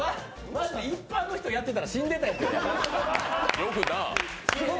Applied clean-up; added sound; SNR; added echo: none; none; none; none.